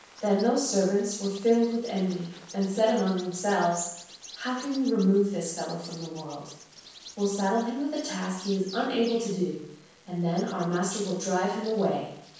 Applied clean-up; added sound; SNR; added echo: none; Bird vocalization, bird call, bird song; 20 dB; reverberation time 0.7 s.